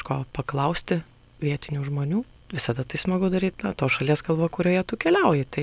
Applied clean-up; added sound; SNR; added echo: none; none; none; none.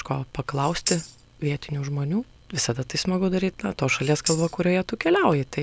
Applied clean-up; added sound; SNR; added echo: none; Tambourine; 10 dB; none.